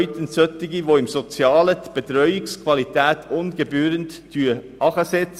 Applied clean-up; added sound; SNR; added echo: none; none; none; none.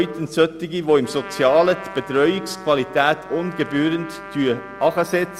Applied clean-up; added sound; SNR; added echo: none; Trumpet; 16 dB; none.